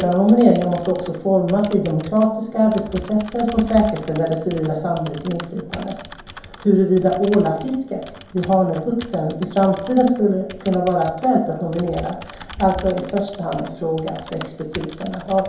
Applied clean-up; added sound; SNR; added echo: none; Typing; 18 dB; reverberation time 2.8 s.